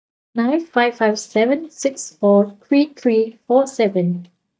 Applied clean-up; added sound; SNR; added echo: neural mask model DeepFilterNet 3.